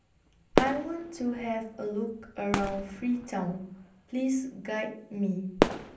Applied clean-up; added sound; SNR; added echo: none; Fireworks; 2 dB; reverberation time 0.6 s.